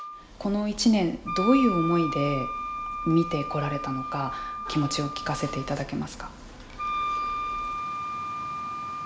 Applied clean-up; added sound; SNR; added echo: none; Wind instrument, woodwind instrument; 5 dB; none.